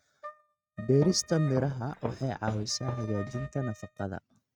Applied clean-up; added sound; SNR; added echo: neural mask model RNNoise.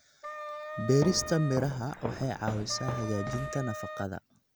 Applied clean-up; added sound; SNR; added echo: none; Wind instrument, woodwind instrument + Walk, footsteps; 7 dB; none.